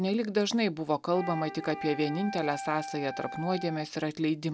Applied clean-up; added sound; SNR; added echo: none; Wind instrument, woodwind instrument; 10 dB; none.